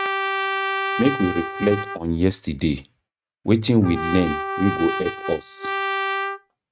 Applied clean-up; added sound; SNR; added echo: neural mask model RNNoise.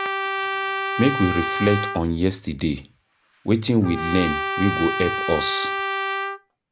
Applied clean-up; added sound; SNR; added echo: none; Trumpet; 4 dB; none.